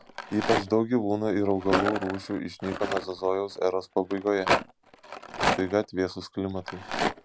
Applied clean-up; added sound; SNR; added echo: none; Rattle; 4 dB; none.